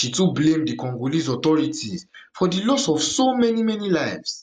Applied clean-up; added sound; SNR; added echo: none; none; none; none.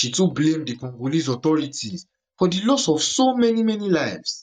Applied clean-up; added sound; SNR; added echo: neural mask model DeepFilterNet 3.